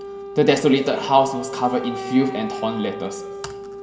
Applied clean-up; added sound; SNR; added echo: none; Wind instrument, woodwind instrument; 10 dB; reverberation time 1.9 s.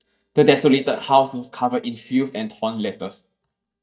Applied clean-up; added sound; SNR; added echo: neural mask model DeepFilterNet 3.